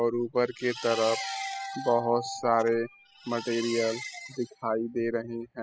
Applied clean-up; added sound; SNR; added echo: classical method spectral subtraction.